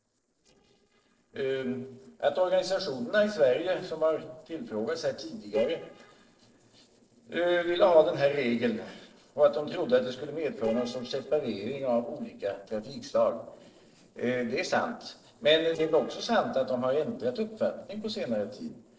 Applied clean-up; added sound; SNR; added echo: neural separator model SepFormer DNS4.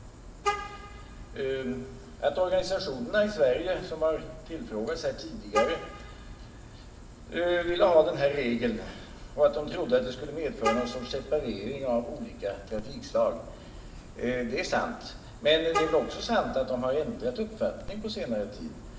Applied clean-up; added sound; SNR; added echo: none; Vehicle horn, car horn, honking; 10 dB; reverberation time 0.7 s.